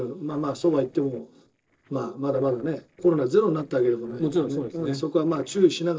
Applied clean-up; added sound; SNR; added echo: neural separator model SepFormer DNS4.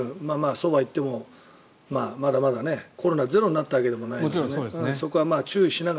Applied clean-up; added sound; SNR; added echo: none; none; none; none.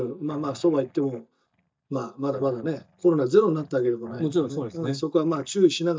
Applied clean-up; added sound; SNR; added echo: neural mask model DeepFilterNet 3.